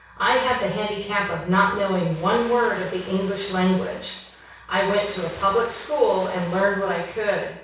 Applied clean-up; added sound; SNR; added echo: none; Ocean; 19 dB; reverberation time 0.6 s.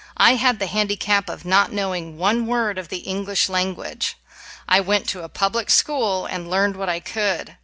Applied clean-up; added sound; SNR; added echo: none; none; none; none.